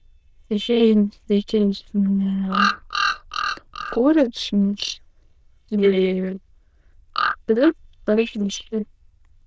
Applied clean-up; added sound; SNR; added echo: neural diffusion model UNIVERSE++.